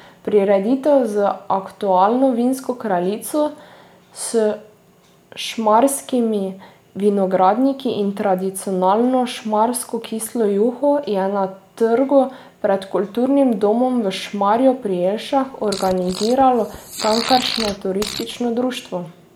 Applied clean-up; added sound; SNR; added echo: none; Fart; 10 dB; none.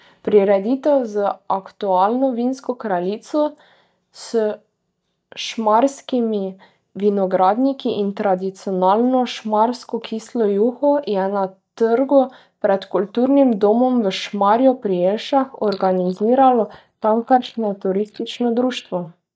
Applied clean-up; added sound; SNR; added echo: neural mask model DeepFilterNet 3.